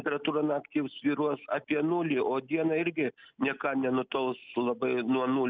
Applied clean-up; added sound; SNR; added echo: none; none; none; none.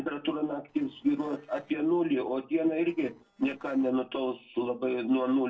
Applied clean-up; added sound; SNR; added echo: neural separator model SepFormer DNS4.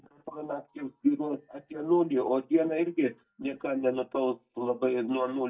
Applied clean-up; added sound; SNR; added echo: neural mask model DeepFilterNet 3.